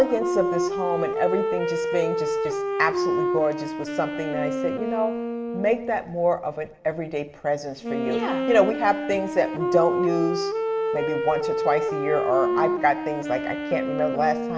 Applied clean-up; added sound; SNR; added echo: none; Wind instrument, woodwind instrument; 1 dB; reverberation time 1.6 s.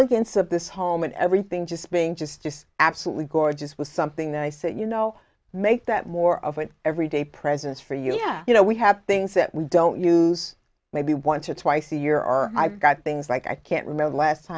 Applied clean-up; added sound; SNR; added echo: none; none; none; none.